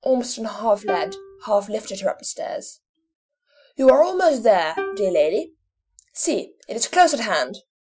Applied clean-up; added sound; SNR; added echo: classical method Wiener filter.